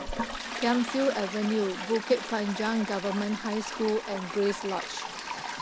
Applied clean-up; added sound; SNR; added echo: none; Toilet flush; 7 dB; none.